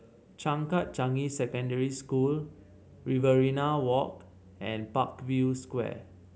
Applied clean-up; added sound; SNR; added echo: none; none; none; none.